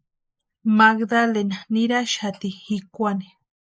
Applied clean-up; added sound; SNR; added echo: neural mask model Resemble Enhance denoiser.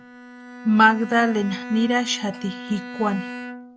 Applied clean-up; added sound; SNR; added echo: none; Bowed string instrument; 13 dB; none.